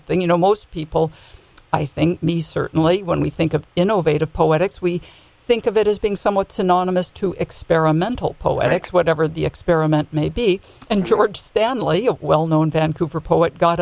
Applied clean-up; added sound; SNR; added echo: none; none; none; none.